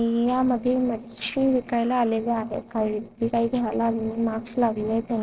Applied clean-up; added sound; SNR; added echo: neural separator model SepFormer DNS4.